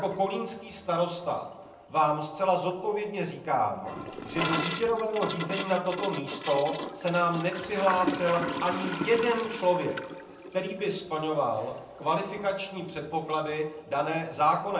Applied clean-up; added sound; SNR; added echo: none; Toilet flush / Gurgling; 9 dB; reverberation time 0.6 s.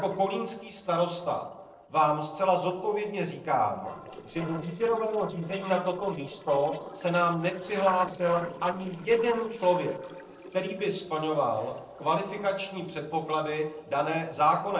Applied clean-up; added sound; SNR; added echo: neural separator model SepFormer DNS4.